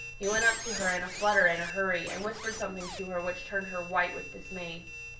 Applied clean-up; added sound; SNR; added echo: none; Squeak; 9 dB; reverberation time 0.3 s.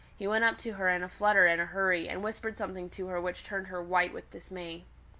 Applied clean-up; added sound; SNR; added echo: none; none; none; none.